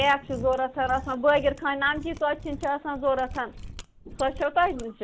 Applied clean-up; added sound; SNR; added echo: none; Mechanisms; 15 dB; none.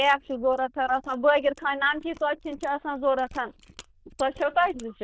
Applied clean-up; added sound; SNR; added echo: neural diffusion model UNIVERSE++.